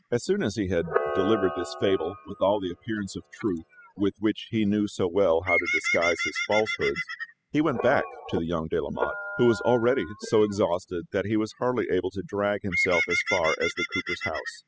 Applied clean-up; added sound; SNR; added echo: classical method spectral subtraction.